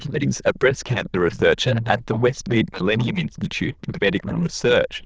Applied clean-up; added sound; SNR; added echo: neural diffusion model UNIVERSE++.